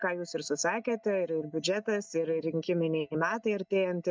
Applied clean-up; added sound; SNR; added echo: neural mask model DeepFilterNet 3.